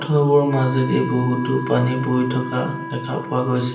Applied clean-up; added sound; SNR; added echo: none; Wind instrument, woodwind instrument; 12 dB; reverberation time 0.7 s.